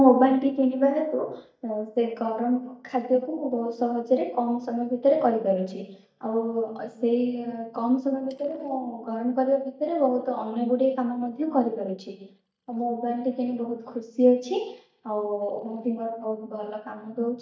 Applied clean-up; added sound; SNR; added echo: neural mask model DeepFilterNet 3.